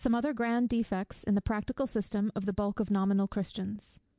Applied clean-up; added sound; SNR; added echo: none; none; none; none.